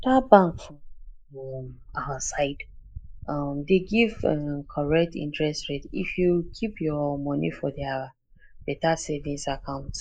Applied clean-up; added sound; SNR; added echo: neural mask model Resemble Enhance denoiser.